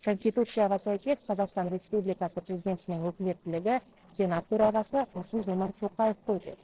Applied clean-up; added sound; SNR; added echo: neural separator model SepFormer DNS4.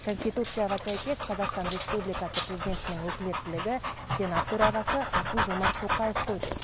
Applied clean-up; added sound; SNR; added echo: none; Dog; 0 dB; none.